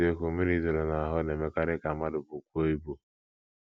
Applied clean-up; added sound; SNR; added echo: none; none; none; none.